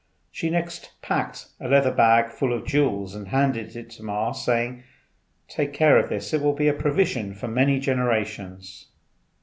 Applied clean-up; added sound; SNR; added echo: none; Explosion; 17 dB; none.